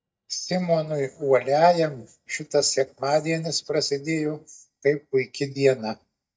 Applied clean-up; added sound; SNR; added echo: neural mask model DeepFilterNet 3.